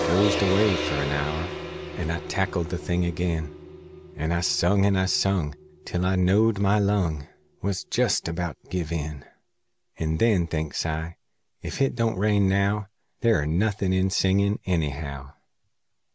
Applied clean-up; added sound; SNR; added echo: none; Gong; 11 dB; none.